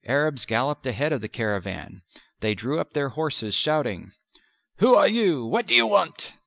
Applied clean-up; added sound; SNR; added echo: none; none; none; none.